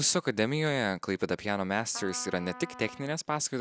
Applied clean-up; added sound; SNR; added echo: none; Trumpet; 17 dB; none.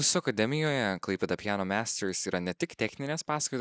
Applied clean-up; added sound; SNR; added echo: neural mask model Resemble Enhance denoiser.